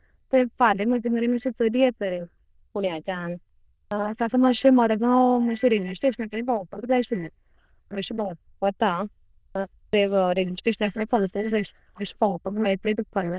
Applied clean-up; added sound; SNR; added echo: neural diffusion model UNIVERSE++.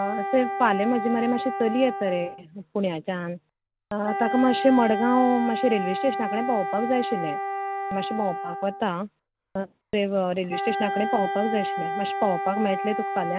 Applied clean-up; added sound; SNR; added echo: none; Wind instrument, woodwind instrument; 5 dB; none.